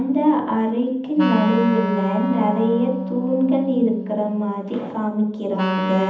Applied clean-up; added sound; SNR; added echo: none; Wind instrument, woodwind instrument; 5 dB; reverberation time 0.8 s.